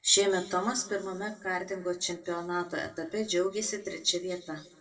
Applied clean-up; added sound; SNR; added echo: none; none; none; reverberation time 1.6 s.